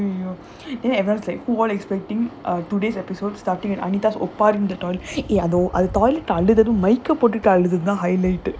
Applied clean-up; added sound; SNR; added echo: none; none; none; none.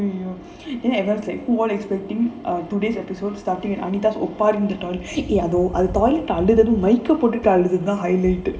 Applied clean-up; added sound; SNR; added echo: none; none; none; reverberation time 2.3 s.